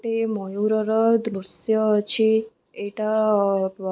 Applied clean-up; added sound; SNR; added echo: none; none; none; none.